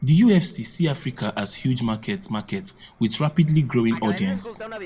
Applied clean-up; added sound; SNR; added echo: none; Fixed-wing aircraft, airplane; 19 dB; reverberation time 0.6 s.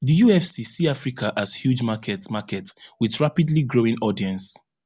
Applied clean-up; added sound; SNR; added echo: none; none; none; none.